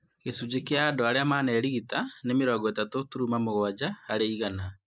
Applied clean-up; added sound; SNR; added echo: neural mask model Resemble Enhance denoiser.